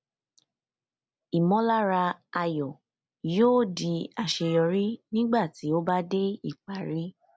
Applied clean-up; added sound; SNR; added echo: none; none; none; none.